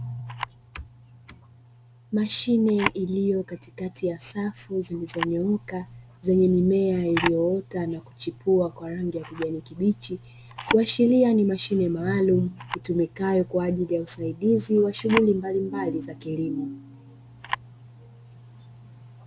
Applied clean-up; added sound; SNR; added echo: none; Camera; 13 dB; none.